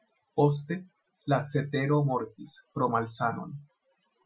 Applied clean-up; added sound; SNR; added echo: classical method Wiener filter.